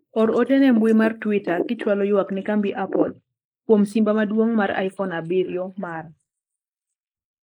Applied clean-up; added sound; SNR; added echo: neural mask model Resemble Enhance denoiser.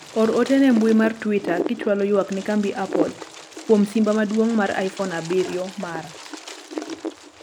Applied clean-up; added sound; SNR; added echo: none; Wind; 11 dB; none.